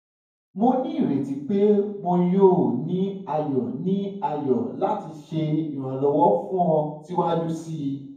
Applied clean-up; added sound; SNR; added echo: none; none; none; reverberation time 0.9 s.